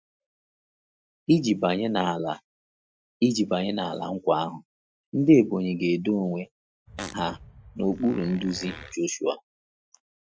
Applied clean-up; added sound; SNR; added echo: classical method Wiener filter.